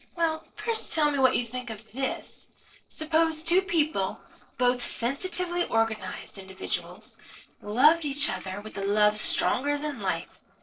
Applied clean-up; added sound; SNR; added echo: neural separator model SepFormer DNS4.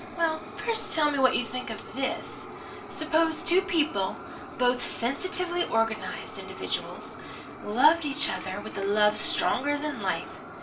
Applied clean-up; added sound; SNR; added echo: none; Fire; 12 dB; reverberation time 0.2 s.